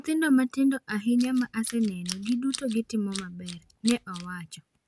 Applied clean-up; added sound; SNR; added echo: none; Tools; 14 dB; none.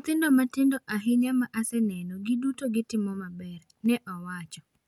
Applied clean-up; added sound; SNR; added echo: none; none; none; none.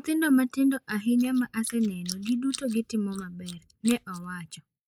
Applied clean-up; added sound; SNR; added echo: neural mask model Resemble Enhance denoiser.